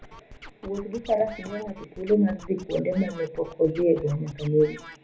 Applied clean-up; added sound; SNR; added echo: none; Scratching (performance technique); 18 dB; reverberation time 0.3 s.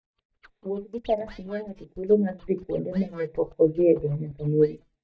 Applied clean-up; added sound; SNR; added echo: neural mask model DeepFilterNet 3.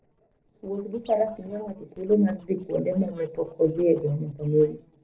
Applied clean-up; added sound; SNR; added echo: neural separator model SepFormer DNS4.